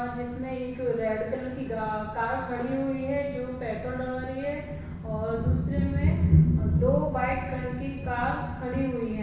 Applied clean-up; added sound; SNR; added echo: none; Thunder; -1 dB; reverberation time 1.1 s.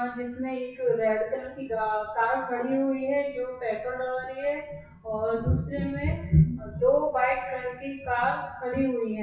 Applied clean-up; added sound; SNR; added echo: classical method WPE with log-MMSE.